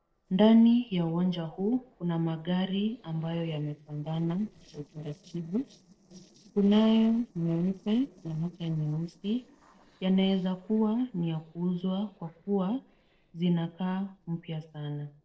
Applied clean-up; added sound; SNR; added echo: neural separator model SepFormer DNS4.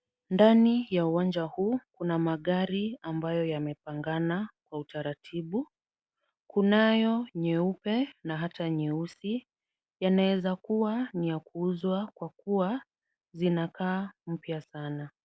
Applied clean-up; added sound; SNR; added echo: none; none; none; none.